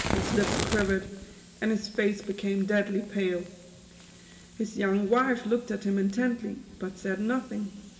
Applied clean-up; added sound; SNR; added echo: none; Fire; 9 dB; reverberation time 1.9 s.